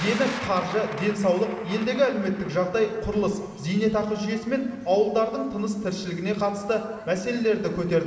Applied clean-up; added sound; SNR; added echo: none; Thunder; 16 dB; reverberation time 2.1 s.